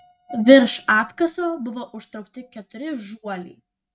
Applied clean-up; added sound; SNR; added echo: neural mask model RNNoise.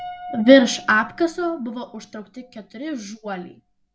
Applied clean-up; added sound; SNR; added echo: none; Piano; 19 dB; none.